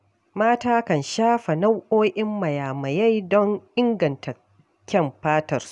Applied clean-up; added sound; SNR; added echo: none; none; none; none.